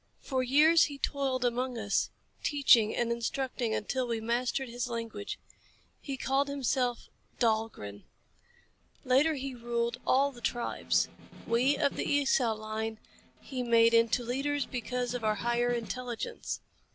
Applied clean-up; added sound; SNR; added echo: none; Snare drum; 19 dB; none.